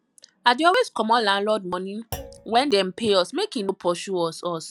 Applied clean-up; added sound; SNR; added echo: none; Thump, thud; 20 dB; none.